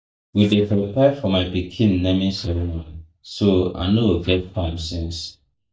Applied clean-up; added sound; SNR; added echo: neural mask model DeepFilterNet 3.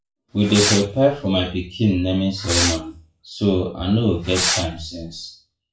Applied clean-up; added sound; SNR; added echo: classical method WPE with log-MMSE.